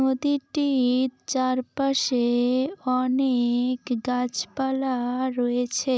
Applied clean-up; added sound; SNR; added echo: none; none; none; none.